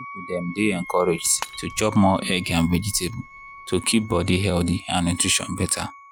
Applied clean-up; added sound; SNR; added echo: none; Wind instrument, woodwind instrument + Shatter / Crushing; 17 dB; none.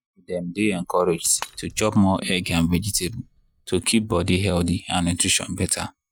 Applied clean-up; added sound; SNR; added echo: neural mask model DeepFilterNet 3.